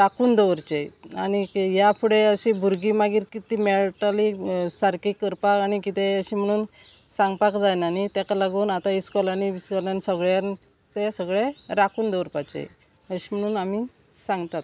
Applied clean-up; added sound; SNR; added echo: none; none; none; none.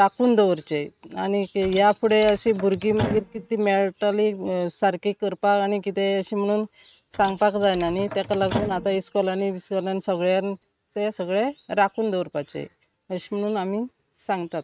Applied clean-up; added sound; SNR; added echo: neural mask model RNNoise.